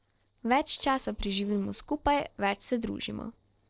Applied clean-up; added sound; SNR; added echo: neural separator model SepFormer DNS4.